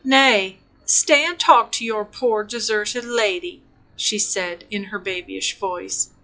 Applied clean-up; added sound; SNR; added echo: classical method log-MMSE.